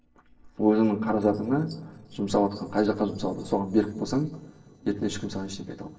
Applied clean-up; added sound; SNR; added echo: neural separator model SepFormer DNS4.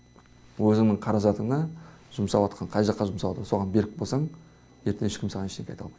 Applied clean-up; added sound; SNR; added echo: none; none; none; none.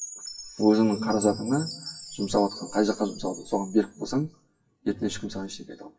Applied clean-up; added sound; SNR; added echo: classical method WPE with log-MMSE.